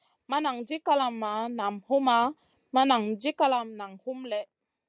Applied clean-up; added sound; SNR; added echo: none; none; none; none.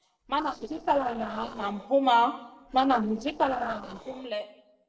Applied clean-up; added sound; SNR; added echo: neural separator model SepFormer DNS4.